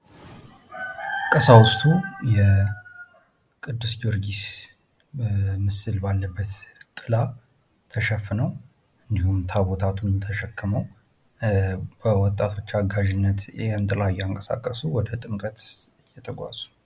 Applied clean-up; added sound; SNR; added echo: none; none; none; none.